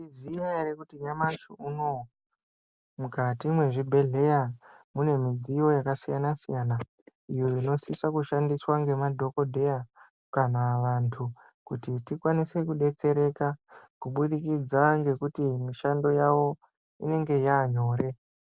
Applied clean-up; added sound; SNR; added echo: none; none; none; none.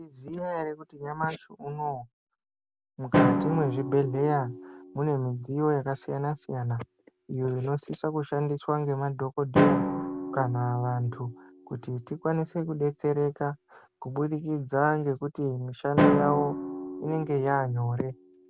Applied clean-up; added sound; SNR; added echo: none; Drum; 3 dB; none.